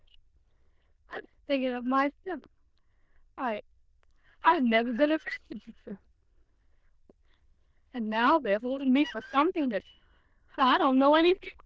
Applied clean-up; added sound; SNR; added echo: neural diffusion model UNIVERSE++.